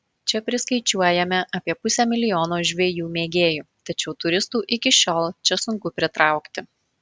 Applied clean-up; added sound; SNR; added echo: none; none; none; none.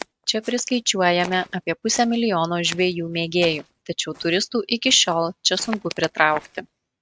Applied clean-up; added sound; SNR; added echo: neural mask model RNNoise.